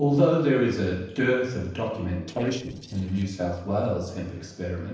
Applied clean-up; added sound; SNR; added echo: neural separator model SepFormer DNS4.